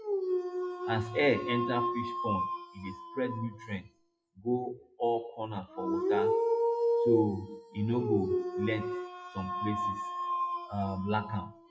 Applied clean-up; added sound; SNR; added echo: classical method WPE with log-MMSE.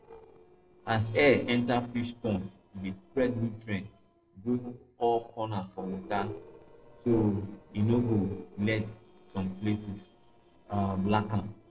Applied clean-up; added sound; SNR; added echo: neural separator model SepFormer DNS4.